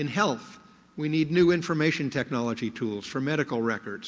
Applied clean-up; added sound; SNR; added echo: none; none; none; none.